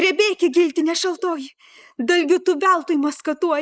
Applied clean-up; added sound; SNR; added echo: neural mask model Resemble Enhance denoiser.